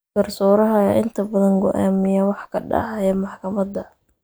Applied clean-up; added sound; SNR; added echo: neural mask model Resemble Enhance denoiser.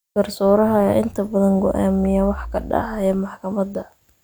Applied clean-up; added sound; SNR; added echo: none; Zipper (clothing); 14 dB; none.